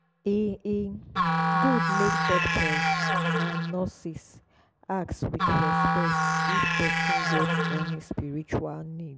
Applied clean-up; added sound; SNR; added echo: none; Musical instrument; -4 dB; none.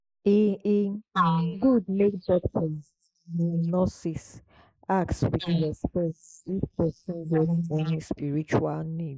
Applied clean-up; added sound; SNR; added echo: neural mask model Resemble Enhance denoiser.